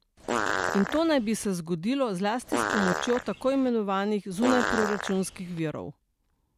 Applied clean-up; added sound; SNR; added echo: none; Fart; 3 dB; none.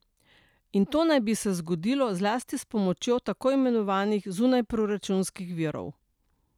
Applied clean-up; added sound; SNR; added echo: none; none; none; none.